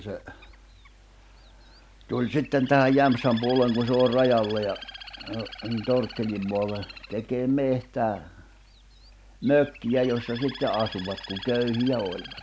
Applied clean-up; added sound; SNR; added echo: none; Bird; 17 dB; none.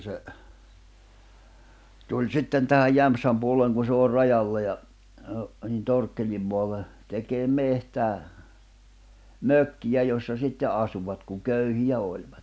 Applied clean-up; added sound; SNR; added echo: none; none; none; none.